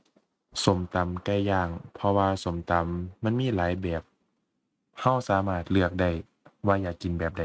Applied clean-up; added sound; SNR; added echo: neural mask model RNNoise.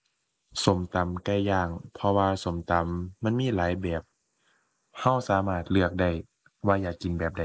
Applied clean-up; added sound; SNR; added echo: neural mask model Resemble Enhance denoiser.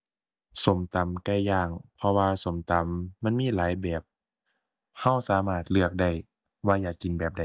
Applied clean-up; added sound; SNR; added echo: neural mask model DeepFilterNet 3.